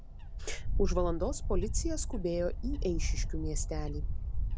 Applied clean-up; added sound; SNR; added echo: none; Wind / Bird; -4 dB; none.